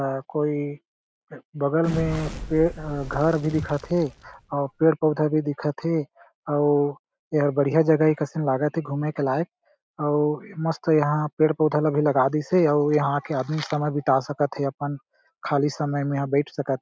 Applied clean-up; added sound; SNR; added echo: none; Crackle; 12 dB; none.